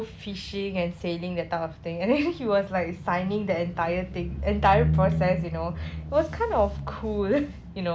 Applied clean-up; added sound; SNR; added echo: none; none; none; none.